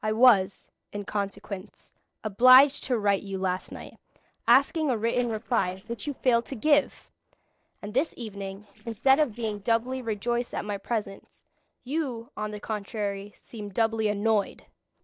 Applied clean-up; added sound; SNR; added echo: neural separator model SepFormer DNS4.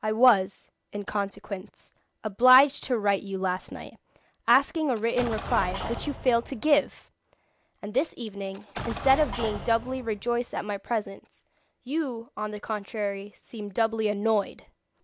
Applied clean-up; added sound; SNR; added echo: none; Explosion; 9 dB; none.